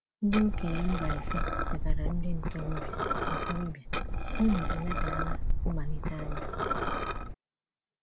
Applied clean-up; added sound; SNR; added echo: none; Liquid; -5 dB; none.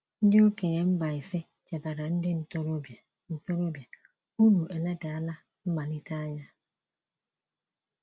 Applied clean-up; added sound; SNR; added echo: none; none; none; none.